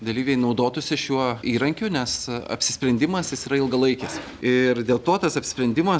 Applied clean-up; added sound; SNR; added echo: none; none; none; none.